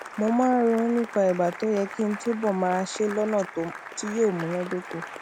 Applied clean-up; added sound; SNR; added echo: none; Applause; 14 dB; none.